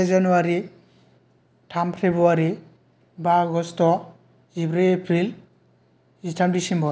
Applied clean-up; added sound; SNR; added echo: none; none; none; none.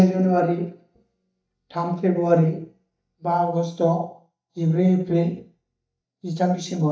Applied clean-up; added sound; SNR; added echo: neural mask model DeepFilterNet 3.